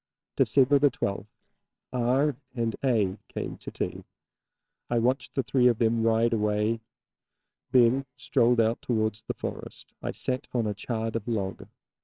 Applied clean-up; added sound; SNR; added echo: neural separator model SepFormer WHAMR!.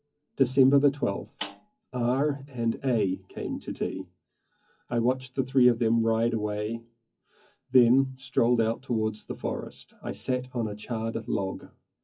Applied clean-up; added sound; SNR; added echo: classical method WPE with log-MMSE.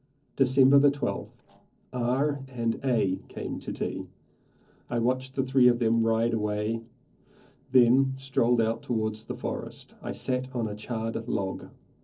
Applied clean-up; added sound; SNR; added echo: neural separator model SepFormer DNS4.